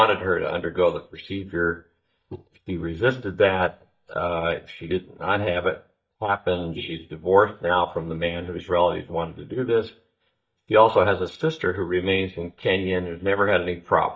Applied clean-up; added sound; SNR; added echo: neural mask model DeepFilterNet 3.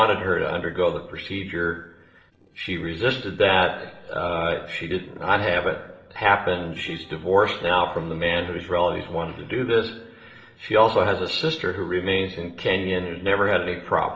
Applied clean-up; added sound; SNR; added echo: neural separator model SepFormer DNS4.